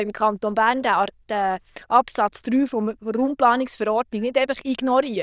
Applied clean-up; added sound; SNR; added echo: neural diffusion model UNIVERSE++.